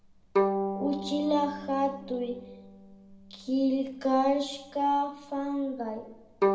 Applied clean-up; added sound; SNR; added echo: none; Bowed string instrument; 4 dB; reverberation time 0.7 s.